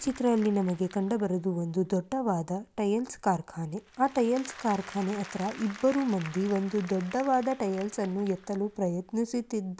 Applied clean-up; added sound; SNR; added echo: none; Applause; 20 dB; none.